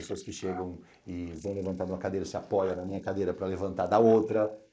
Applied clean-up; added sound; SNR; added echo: neural mask model Resemble Enhance denoiser.